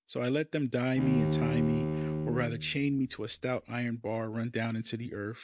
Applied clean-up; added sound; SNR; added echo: none; Bowed string instrument; 1 dB; none.